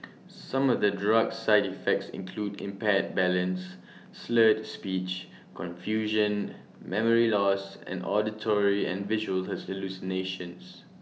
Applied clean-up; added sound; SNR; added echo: none; none; none; none.